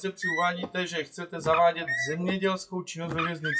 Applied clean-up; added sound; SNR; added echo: classical method WPE with log-MMSE.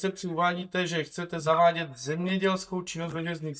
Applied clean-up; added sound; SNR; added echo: neural mask model DeepFilterNet 3.